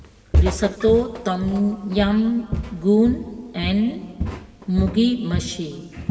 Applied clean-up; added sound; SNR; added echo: none; Walk, footsteps; 5 dB; reverberation time 2.0 s.